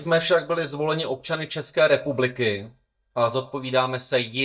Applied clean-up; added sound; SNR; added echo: neural mask model DeepFilterNet 3.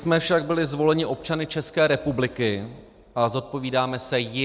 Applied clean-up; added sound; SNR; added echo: none; none; none; none.